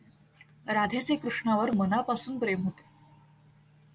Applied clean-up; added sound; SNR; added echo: none; none; none; none.